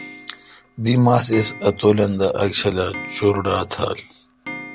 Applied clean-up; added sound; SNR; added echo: none; Clock; 17 dB; none.